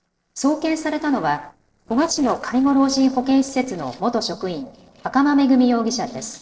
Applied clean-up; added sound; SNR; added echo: neural separator model SepFormer DNS4.